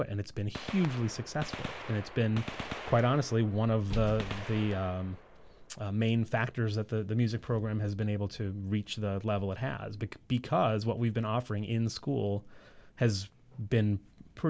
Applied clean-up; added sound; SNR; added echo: none; Gunshot, gunfire; 16 dB; none.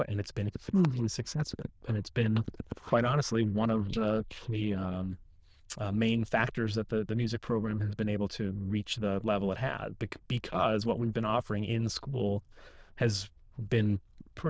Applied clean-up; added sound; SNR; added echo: neural diffusion model UNIVERSE++.